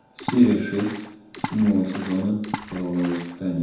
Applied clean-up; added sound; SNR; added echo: none; Water / Splash, splatter; 12 dB; reverberation time 0.9 s.